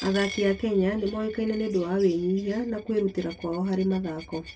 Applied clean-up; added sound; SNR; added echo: none; Coin (dropping); 18 dB; reverberation time 0.1 s.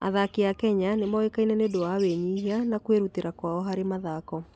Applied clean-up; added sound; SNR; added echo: none; none; none; none.